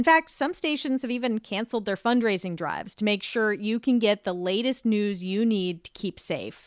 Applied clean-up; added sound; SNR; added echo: none; none; none; none.